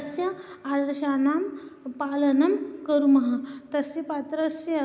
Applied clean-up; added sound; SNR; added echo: none; none; none; none.